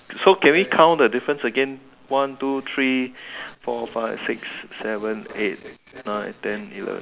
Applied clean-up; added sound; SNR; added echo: none; none; none; none.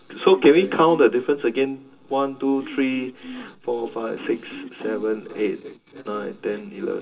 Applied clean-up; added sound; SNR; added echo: none; Cough; 17 dB; reverberation time 0.2 s.